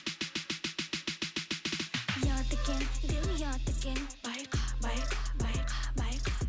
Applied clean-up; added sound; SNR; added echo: none; none; none; none.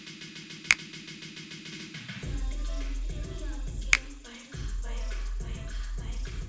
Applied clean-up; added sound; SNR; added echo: none; Finger snapping; 1 dB; reverberation time 0.7 s.